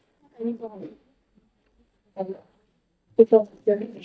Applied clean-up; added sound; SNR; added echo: neural mask model DeepFilterNet 3.